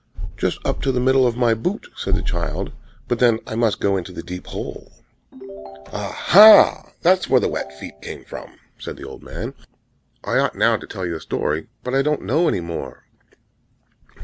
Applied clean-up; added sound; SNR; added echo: none; Ringtone / Chime; 16 dB; none.